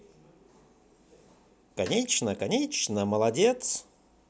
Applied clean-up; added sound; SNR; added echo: none; Snare drum; 16 dB; none.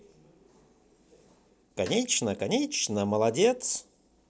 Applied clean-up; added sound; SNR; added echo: neural separator model SepFormer DNS4.